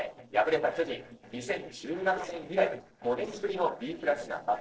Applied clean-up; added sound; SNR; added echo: neural separator model SepFormer DNS4.